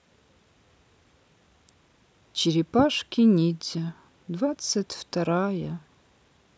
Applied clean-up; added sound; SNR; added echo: none; none; none; none.